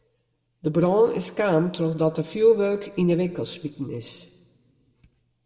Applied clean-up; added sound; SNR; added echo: none; none; none; reverberation time 1.2 s.